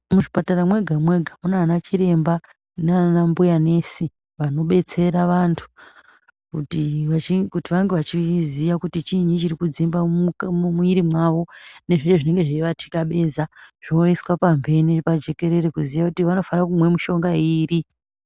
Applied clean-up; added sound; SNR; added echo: none; none; none; none.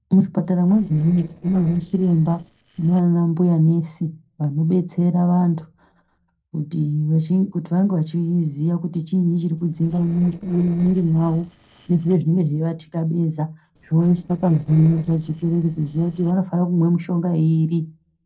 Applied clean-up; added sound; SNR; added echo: neural separator model SepFormer DNS4.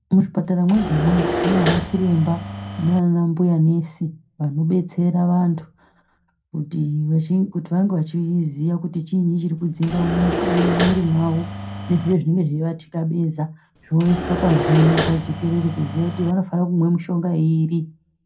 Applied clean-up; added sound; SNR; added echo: none; Engine / Mechanisms; 5 dB; reverberation time 0.2 s.